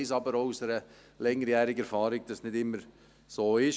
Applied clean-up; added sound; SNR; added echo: none; none; none; none.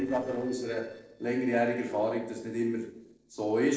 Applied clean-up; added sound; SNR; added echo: neural separator model SepFormer DNS4.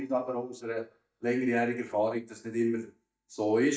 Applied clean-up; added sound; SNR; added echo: neural mask model DeepFilterNet 3.